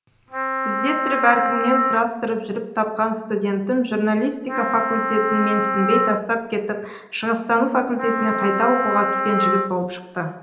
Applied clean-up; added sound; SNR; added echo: none; Wind instrument, woodwind instrument; 2 dB; reverberation time 0.9 s.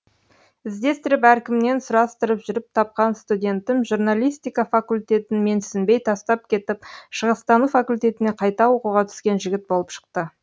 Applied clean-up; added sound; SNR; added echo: none; none; none; none.